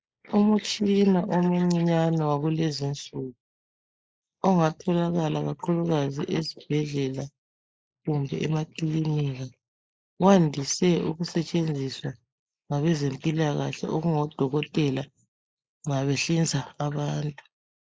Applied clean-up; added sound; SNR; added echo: neural mask model Resemble Enhance denoiser.